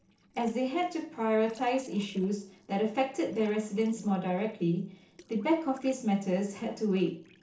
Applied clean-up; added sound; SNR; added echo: neural separator model SepFormer DNS4.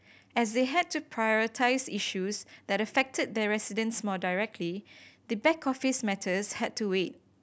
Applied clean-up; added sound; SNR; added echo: none; none; none; none.